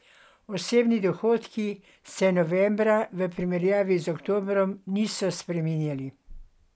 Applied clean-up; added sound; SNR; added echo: none; none; none; none.